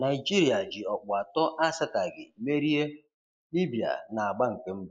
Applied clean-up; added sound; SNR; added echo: neural mask model Resemble Enhance denoiser.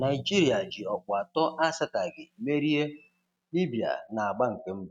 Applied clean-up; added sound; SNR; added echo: neural mask model RNNoise.